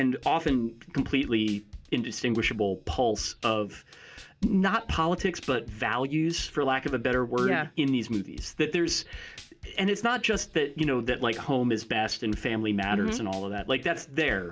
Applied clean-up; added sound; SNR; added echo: none; Drum kit; 18 dB; none.